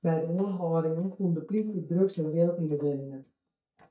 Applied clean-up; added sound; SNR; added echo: neural mask model DeepFilterNet 3.